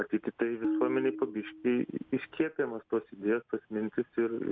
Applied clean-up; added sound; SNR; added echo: none; Tabla; 7 dB; none.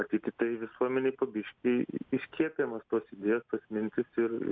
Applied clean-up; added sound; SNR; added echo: none; none; none; none.